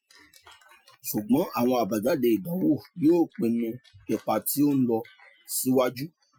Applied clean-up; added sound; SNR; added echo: classical method Wiener filter.